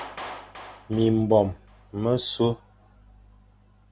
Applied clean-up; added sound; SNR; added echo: none; Clapping; 18 dB; none.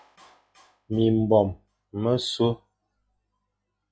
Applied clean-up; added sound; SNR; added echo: classical method log-MMSE.